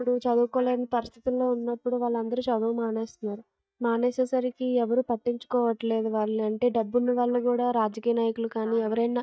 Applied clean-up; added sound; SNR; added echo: neural mask model DeepFilterNet 3.